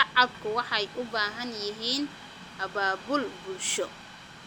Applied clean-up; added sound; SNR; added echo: none; Train; 15 dB; none.